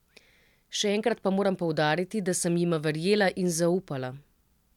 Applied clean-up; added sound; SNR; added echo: none; none; none; none.